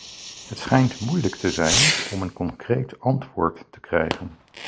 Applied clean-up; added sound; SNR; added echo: none; Fireworks; 5 dB; none.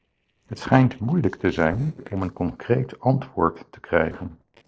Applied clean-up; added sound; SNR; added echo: neural separator model SepFormer DNS4.